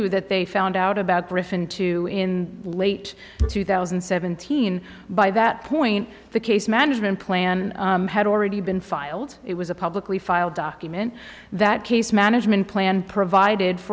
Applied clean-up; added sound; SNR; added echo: none; none; none; none.